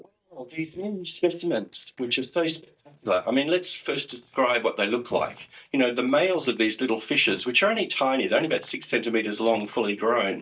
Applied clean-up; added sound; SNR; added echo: neural mask model DeepFilterNet 3.